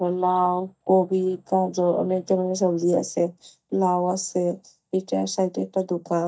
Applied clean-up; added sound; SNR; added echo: neural mask model DeepFilterNet 3.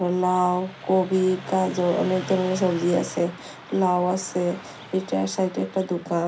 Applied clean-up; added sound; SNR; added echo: none; Car passing by; 17 dB; reverberation time 0.3 s.